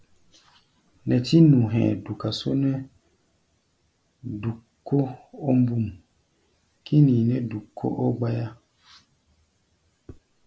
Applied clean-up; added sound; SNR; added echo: none; none; none; none.